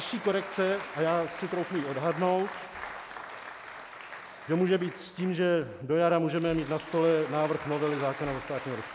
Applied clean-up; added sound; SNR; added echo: none; Applause; 13 dB; none.